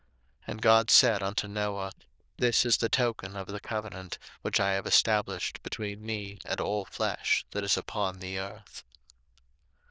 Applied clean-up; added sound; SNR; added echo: neural diffusion model UNIVERSE++.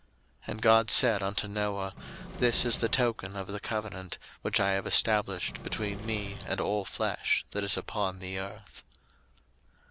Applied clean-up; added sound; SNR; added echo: none; Engine / Mechanisms; 11 dB; none.